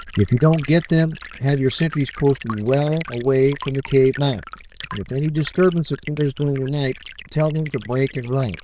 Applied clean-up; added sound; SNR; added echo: neural diffusion model UNIVERSE++.